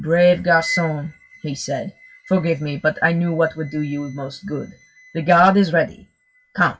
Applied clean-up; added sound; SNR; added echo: classical method WPE with log-MMSE.